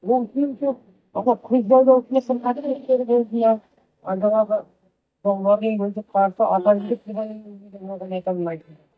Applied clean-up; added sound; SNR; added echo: neural mask model DeepFilterNet 3.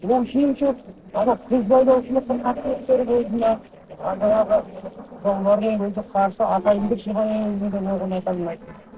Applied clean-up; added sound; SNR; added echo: neural separator model SepFormer DNS4.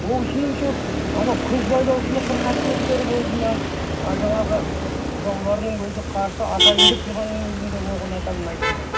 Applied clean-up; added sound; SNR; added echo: none; Motor vehicle (road); -2 dB; reverberation time 0.4 s.